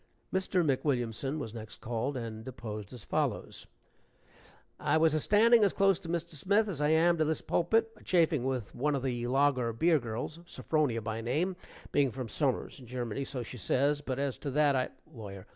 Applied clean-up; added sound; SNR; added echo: none; none; none; none.